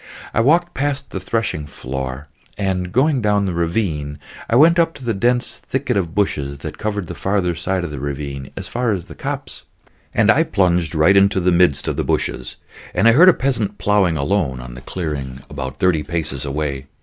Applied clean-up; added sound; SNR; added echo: none; none; none; none.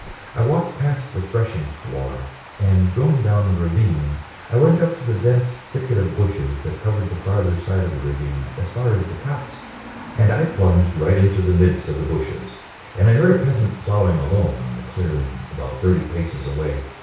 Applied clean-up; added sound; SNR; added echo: none; Water; 20 dB; reverberation time 0.6 s.